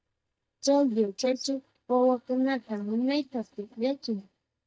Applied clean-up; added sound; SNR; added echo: neural mask model DeepFilterNet 3.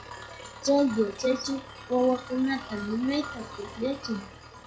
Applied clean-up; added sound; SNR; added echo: classical method log-MMSE.